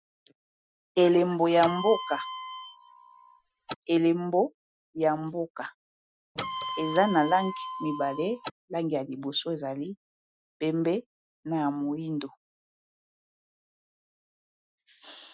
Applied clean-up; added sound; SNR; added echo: classical method Wiener filter.